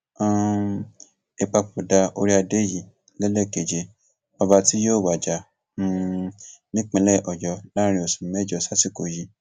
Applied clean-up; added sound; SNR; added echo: none; none; none; none.